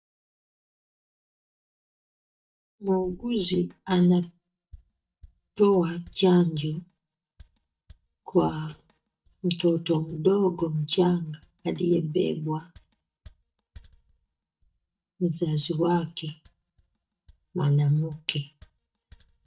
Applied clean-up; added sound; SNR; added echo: neural mask model DeepFilterNet 3.